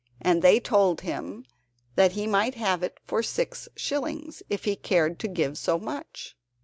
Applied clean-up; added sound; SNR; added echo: none; none; none; none.